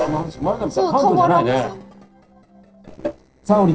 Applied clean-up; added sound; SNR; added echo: neural separator model SepFormer DNS4.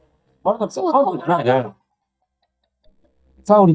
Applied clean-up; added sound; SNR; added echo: neural mask model DeepFilterNet 3.